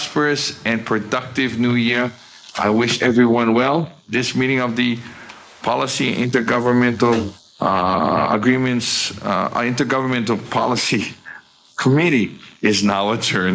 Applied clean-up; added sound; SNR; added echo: neural mask model Resemble Enhance denoiser.